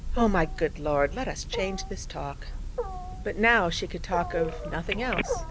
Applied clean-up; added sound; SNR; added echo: none; Telephone + Wild animals; 4 dB; none.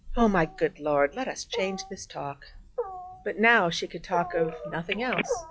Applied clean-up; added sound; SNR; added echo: classical method log-MMSE.